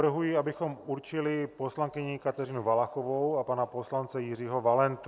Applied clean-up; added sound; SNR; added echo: none; none; none; none.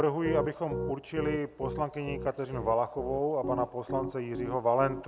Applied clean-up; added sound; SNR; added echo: none; Piano; 7 dB; none.